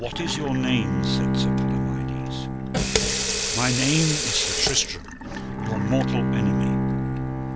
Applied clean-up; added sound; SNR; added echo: none; Bowed string instrument + Sink (filling or washing) / Water tap, faucet; -4 dB; none.